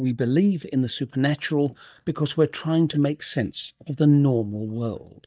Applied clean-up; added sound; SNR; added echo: neural mask model DeepFilterNet 3.